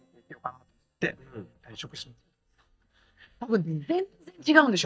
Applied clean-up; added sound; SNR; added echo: neural mask model DeepFilterNet 3.